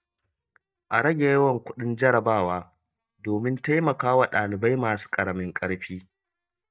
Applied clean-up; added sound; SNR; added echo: neural mask model DeepFilterNet 3.